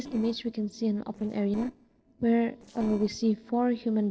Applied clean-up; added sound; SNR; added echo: neural separator model SepFormer DNS4.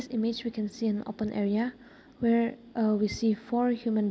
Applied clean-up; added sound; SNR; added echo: none; none; none; none.